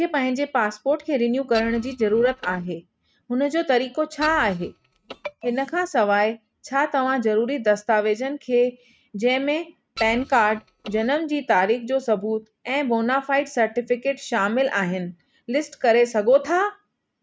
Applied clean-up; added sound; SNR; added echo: neural mask model RNNoise.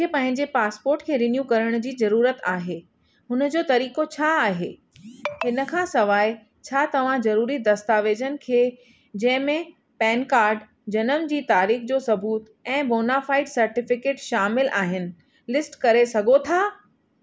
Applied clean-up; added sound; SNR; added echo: none; none; none; none.